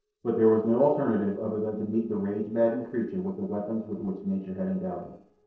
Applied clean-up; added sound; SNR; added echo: neural separator model SepFormer DNS4.